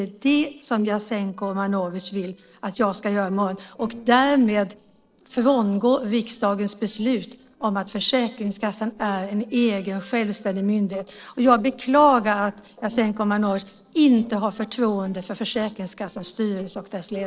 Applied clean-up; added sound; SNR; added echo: neural separator model SepFormer DNS4.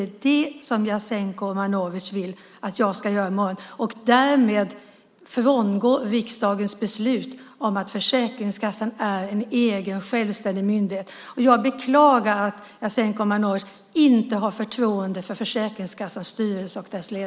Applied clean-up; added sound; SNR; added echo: none; none; none; none.